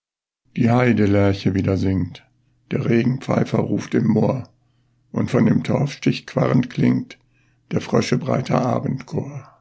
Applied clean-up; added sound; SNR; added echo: none; none; none; none.